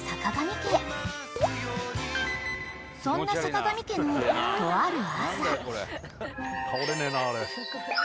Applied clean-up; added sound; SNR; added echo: none; Raindrop / Drip; 3 dB; none.